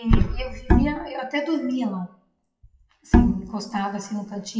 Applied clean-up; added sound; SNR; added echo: classical method WPE with log-MMSE.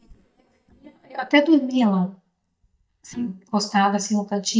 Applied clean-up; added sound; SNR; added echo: neural mask model DeepFilterNet 3.